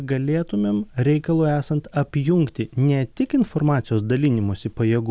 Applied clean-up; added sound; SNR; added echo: none; none; none; none.